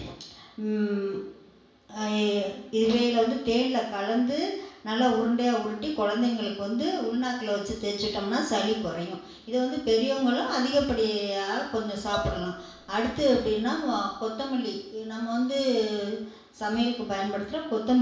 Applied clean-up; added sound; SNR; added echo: none; Marimba, xylophone; 13 dB; reverberation time 0.7 s.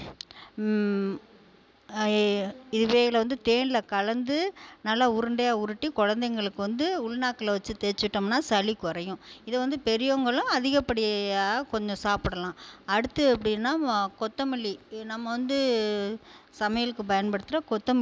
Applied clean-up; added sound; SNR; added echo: none; none; none; none.